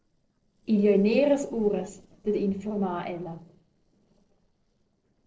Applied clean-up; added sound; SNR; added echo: neural separator model SepFormer DNS4.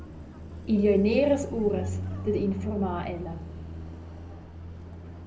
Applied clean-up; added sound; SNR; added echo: none; Car passing by; 8 dB; reverberation time 0.5 s.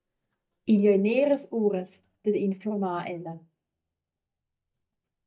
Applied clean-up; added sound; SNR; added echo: neural mask model DeepFilterNet 3.